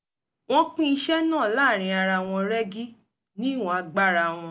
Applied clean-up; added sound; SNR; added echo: none; none; none; none.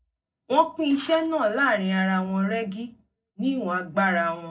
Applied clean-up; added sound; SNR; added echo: neural separator model SepFormer DNS4.